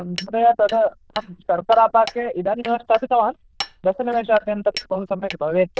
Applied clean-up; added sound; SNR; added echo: neural diffusion model UNIVERSE++.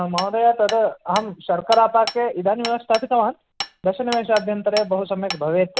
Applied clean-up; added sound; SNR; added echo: none; Hammer; 14 dB; none.